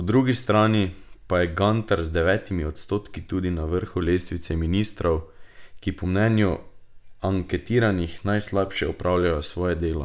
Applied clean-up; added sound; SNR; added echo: none; none; none; none.